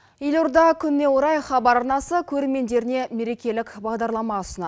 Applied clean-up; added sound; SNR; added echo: none; none; none; none.